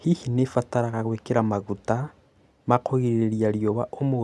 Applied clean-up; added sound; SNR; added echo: none; none; none; none.